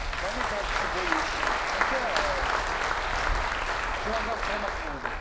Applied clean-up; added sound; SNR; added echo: none; Applause; -5 dB; reverberation time 0.5 s.